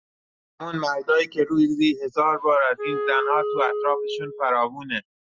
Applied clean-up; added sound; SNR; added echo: classical method Wiener filter.